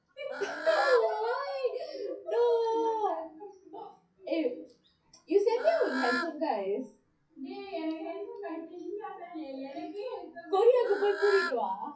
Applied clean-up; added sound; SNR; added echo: classical method WPE with log-MMSE.